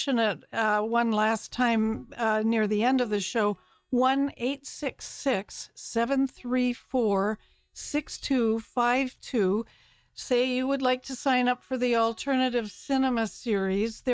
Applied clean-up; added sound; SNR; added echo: neural mask model DeepFilterNet 3.